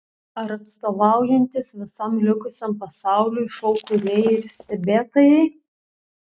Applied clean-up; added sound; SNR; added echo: neural mask model RNNoise.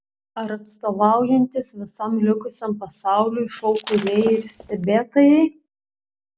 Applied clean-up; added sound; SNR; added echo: none; Shatter; 13 dB; none.